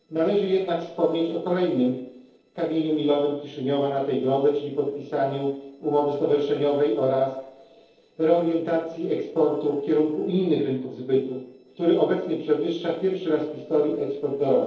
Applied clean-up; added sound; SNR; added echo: neural separator model SepFormer DNS4.